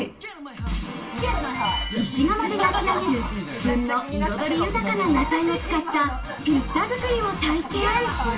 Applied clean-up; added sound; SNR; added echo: none; none; none; reverberation time 0.2 s.